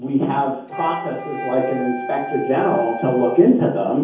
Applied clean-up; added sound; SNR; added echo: none; Wind instrument, woodwind instrument; 11 dB; reverberation time 0.7 s.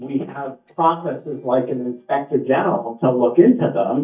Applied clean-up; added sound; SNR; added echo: neural mask model DeepFilterNet 3.